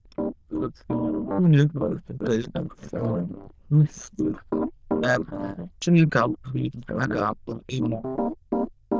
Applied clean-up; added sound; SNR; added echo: neural diffusion model UNIVERSE++.